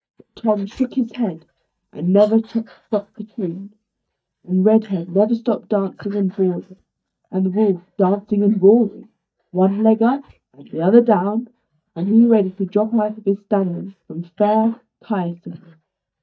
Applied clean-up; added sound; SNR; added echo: neural mask model DeepFilterNet 3.